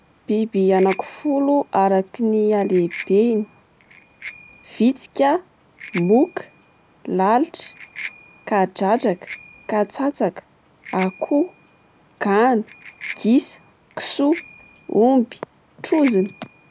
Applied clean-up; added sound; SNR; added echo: none; Bicycle bell; 6 dB; none.